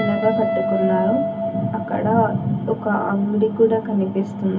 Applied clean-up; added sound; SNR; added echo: none; Guitar; 6 dB; reverberation time 0.3 s.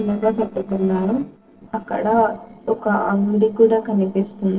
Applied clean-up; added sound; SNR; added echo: neural separator model SepFormer DNS4.